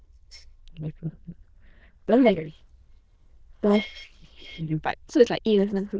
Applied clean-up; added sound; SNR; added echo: neural diffusion model UNIVERSE++.